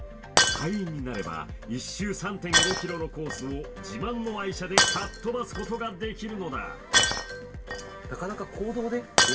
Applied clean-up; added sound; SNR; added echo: none; Shatter; -3 dB; reverberation time 0.1 s.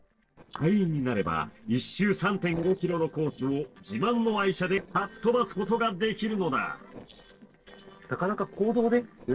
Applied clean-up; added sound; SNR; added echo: neural separator model SepFormer DNS4.